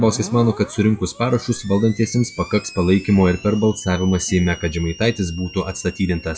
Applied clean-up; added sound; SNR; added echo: classical method WPE with log-MMSE.